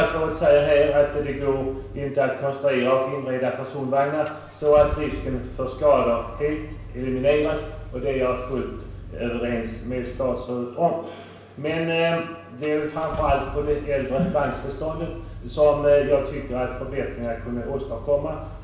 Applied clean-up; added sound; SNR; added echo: none; Engine starting / Car; 13 dB; reverberation time 0.7 s.